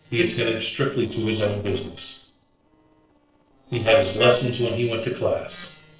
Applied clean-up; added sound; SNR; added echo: neural separator model SepFormer DNS4.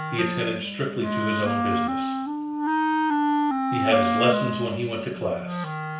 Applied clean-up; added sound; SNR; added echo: none; Wind instrument, woodwind instrument; -3 dB; reverberation time 0.5 s.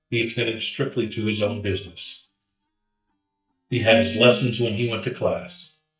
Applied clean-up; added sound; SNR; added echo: neural mask model DeepFilterNet 3.